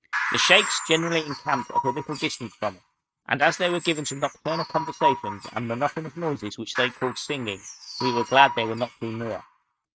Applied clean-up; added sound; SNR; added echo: neural mask model RNNoise.